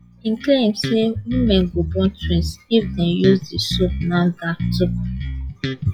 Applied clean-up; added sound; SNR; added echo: classical method log-MMSE.